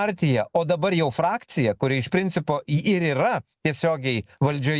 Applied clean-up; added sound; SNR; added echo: none; none; none; none.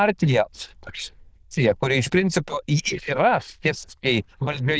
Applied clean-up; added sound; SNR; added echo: neural diffusion model UNIVERSE++.